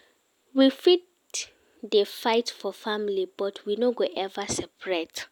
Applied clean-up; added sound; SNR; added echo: none; none; none; none.